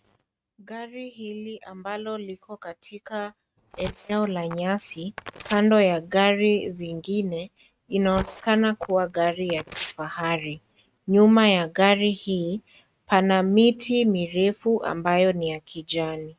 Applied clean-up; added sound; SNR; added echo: neural mask model RNNoise.